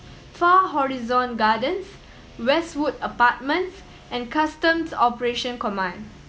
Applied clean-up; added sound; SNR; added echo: none; none; none; none.